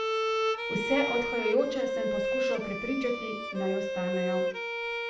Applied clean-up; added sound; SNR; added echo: none; Bowed string instrument; -1 dB; reverberation time 0.5 s.